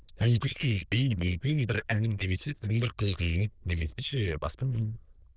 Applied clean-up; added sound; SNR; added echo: neural diffusion model UNIVERSE++.